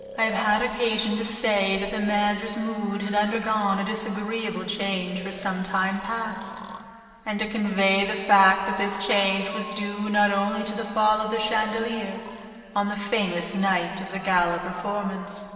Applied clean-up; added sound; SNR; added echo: none; Breathing; 19 dB; reverberation time 2.7 s.